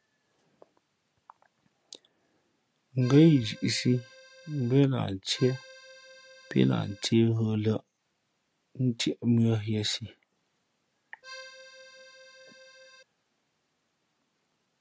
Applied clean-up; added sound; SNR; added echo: none; Accordion; 20 dB; none.